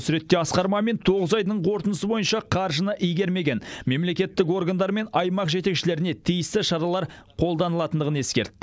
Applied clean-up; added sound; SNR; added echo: none; none; none; none.